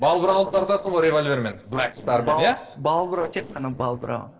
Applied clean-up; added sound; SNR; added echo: neural separator model SepFormer DNS4.